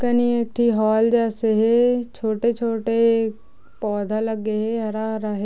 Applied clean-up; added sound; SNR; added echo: none; none; none; none.